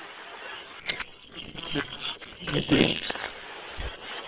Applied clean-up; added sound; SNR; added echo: neural separator model SepFormer WHAM!.